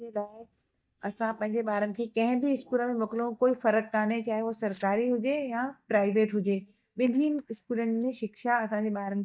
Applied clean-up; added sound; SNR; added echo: neural mask model DeepFilterNet 3.